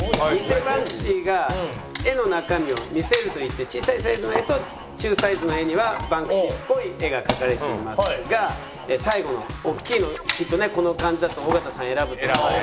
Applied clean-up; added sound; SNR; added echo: none; Wood; 9 dB; none.